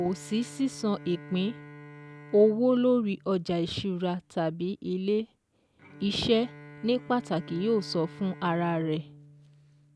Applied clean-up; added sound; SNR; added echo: none; Bowed string instrument; 19 dB; none.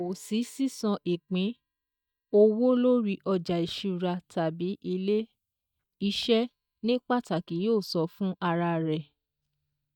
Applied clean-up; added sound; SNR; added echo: neural mask model DeepFilterNet 3.